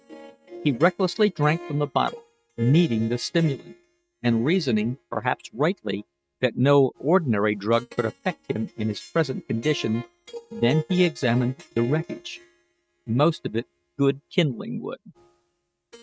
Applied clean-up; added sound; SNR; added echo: neural mask model RNNoise.